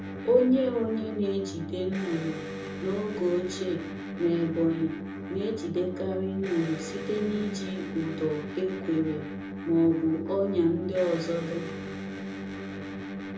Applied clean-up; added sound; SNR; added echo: none; Electric guitar; 7 dB; reverberation time 0.5 s.